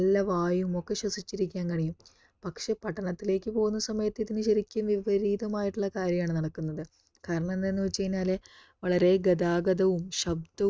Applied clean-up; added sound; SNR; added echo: neural mask model RNNoise.